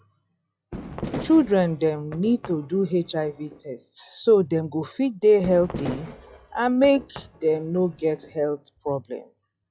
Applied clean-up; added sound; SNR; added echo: classical method log-MMSE.